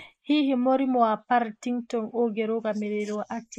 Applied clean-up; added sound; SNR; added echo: neural mask model Resemble Enhance denoiser.